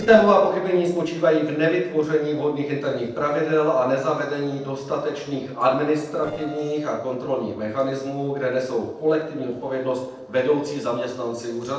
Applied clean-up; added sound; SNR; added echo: neural separator model SepFormer DNS4.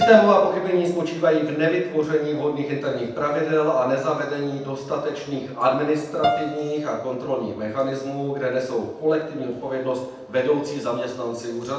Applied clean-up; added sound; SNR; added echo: none; Piano; 9 dB; reverberation time 0.9 s.